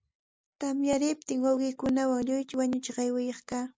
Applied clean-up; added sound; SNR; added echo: none; none; none; none.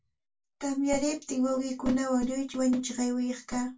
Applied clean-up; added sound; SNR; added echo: none; none; none; reverberation time 0.2 s.